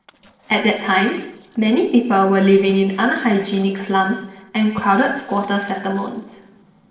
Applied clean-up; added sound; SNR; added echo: neural separator model SepFormer DNS4.